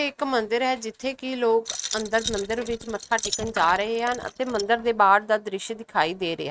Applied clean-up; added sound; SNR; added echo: neural mask model RNNoise.